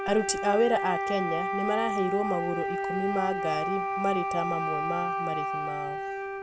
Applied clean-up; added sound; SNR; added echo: none; Wind instrument, woodwind instrument; 0 dB; none.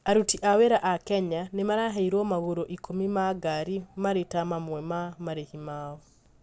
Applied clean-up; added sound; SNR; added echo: none; none; none; none.